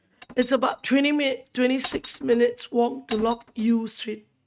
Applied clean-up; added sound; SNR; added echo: neural mask model RNNoise.